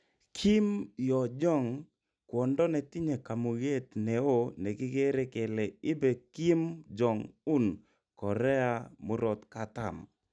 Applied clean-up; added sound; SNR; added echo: none; none; none; none.